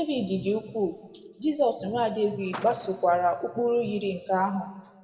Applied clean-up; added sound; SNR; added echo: none; Car; 17 dB; reverberation time 1.1 s.